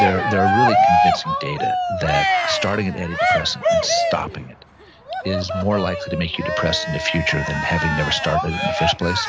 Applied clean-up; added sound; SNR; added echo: none; Cheering; -2 dB; none.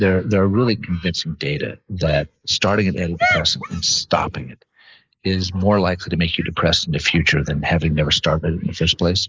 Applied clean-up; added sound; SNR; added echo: neural mask model Resemble Enhance denoiser.